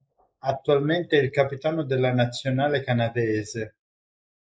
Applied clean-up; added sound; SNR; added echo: neural mask model Resemble Enhance denoiser.